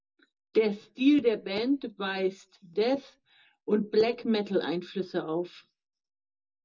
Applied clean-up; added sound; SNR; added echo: none; none; none; reverberation time 0.2 s.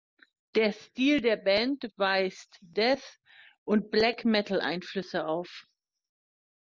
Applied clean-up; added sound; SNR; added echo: none; none; none; none.